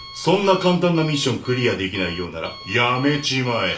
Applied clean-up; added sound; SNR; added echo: none; Alarm; 19 dB; reverberation time 0.4 s.